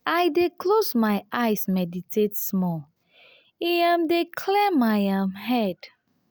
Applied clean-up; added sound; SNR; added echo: none; none; none; none.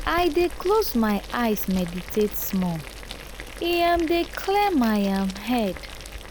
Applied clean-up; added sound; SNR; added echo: none; Boiling; 13 dB; none.